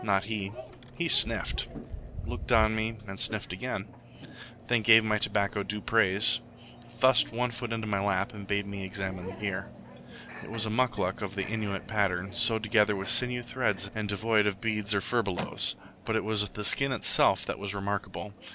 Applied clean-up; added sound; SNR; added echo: none; Microwave oven; 13 dB; none.